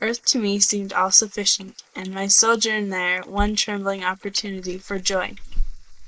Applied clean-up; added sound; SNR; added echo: neural mask model Resemble Enhance denoiser.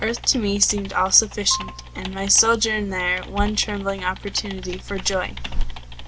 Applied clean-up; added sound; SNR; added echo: none; Marimba, xylophone + Typing; 16 dB; none.